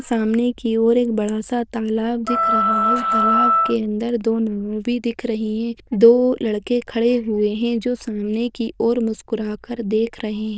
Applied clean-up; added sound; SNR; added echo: neural diffusion model UNIVERSE++.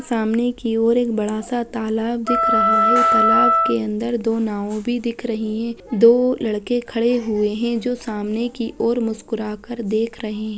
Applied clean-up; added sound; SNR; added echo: none; Wind instrument, woodwind instrument; -3 dB; none.